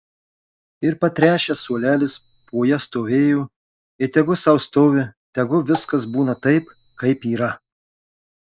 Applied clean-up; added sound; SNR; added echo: none; Marimba, xylophone; 17 dB; none.